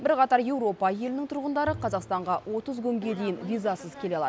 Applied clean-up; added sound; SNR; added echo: none; Bowed string instrument; 18 dB; none.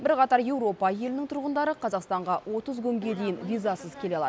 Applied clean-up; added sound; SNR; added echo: none; none; none; none.